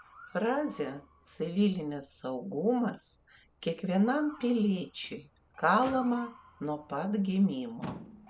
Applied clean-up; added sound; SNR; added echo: none; Motor vehicle (road) / Siren + Motor vehicle (road); 19 dB; none.